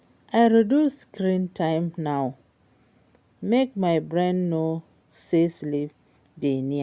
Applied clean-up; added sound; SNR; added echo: none; none; none; none.